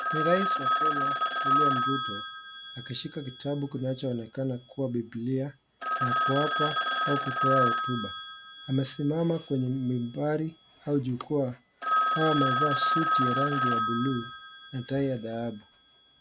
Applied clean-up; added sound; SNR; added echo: none; Telephone; -1 dB; none.